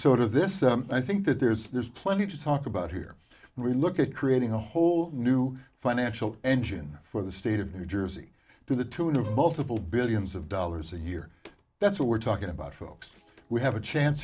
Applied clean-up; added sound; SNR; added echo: none; Bowed string instrument; 20 dB; none.